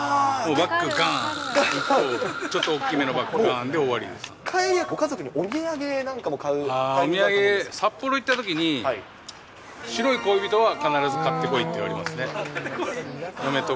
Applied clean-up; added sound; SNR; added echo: none; none; none; none.